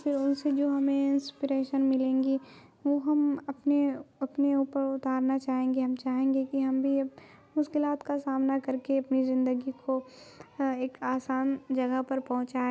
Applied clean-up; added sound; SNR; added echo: none; none; none; none.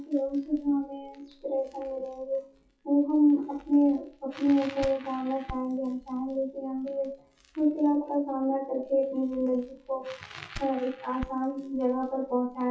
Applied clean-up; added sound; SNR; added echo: classical method WPE with log-MMSE.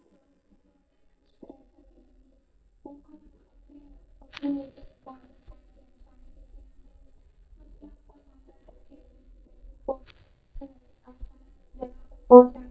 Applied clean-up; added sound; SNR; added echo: neural mask model DeepFilterNet 3.